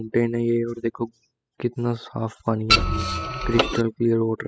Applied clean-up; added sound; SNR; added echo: classical method spectral subtraction.